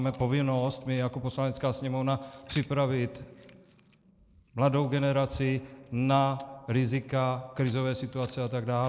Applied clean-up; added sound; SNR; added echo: neural mask model Resemble Enhance denoiser.